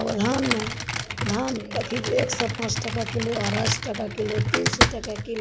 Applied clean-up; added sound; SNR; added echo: none; Computer keyboard; 0 dB; none.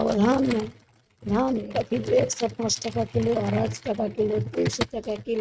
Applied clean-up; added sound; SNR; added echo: neural mask model RNNoise.